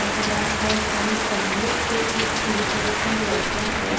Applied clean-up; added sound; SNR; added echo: none; Rain; -3 dB; reverberation time 0.8 s.